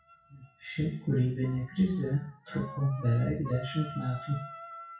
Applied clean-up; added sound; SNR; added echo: classical method WPE with log-MMSE.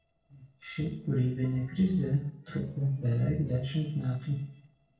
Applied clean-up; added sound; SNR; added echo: neural separator model SepFormer DNS4.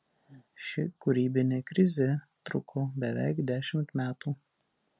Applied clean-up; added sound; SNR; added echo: none; none; none; none.